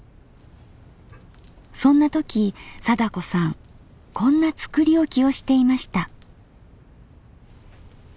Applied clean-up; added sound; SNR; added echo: none; none; none; none.